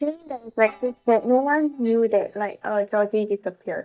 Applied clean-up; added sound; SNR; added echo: neural mask model DeepFilterNet 3.